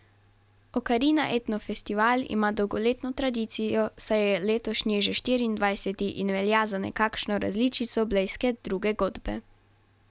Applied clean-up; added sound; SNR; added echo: none; none; none; none.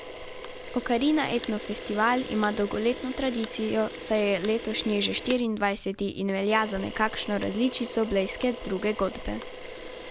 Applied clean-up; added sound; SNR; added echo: none; Camera; 10 dB; none.